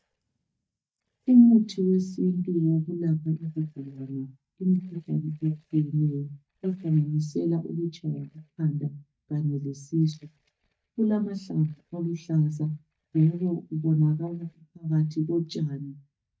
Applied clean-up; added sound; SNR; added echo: neural mask model DeepFilterNet 3.